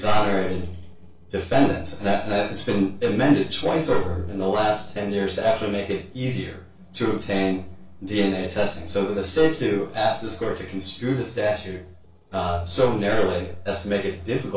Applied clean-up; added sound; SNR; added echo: neural separator model SepFormer DNS4.